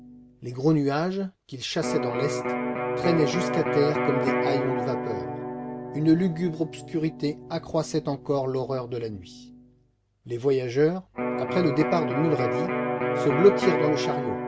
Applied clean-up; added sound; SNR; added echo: none; Electric guitar; 3 dB; none.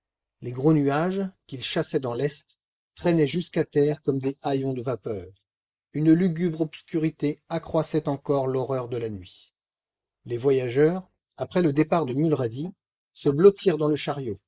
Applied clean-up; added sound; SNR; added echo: neural mask model Resemble Enhance denoiser.